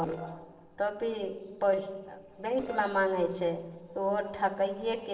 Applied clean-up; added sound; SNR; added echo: neural separator model SepFormer DNS4.